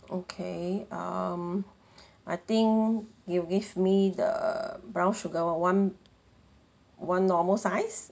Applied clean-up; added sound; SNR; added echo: none; none; none; none.